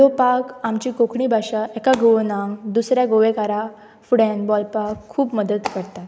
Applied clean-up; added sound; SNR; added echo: none; none; none; none.